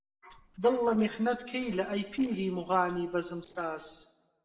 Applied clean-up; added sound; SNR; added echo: neural separator model SepFormer DNS4.